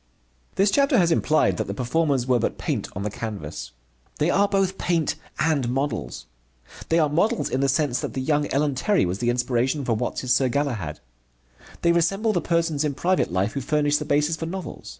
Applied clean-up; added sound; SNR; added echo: none; none; none; none.